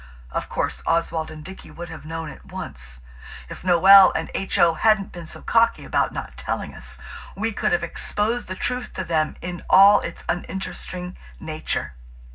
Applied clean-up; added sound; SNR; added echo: none; none; none; reverberation time 0.4 s.